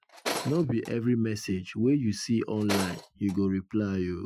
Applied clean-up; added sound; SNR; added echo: classical method Wiener filter.